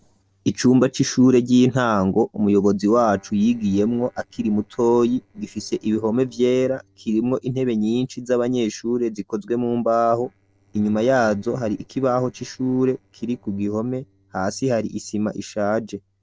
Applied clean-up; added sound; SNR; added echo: neural separator model SepFormer DNS4.